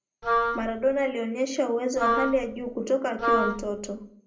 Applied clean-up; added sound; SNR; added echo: none; Wind instrument, woodwind instrument; 1 dB; reverberation time 0.4 s.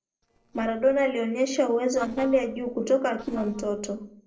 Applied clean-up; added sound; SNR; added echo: neural separator model SepFormer DNS4.